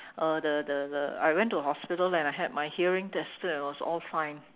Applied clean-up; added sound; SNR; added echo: none; none; none; none.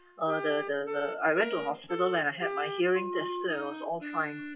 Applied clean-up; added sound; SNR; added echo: classical method WPE with log-MMSE.